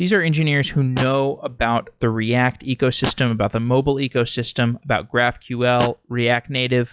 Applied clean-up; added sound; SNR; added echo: classical method log-MMSE.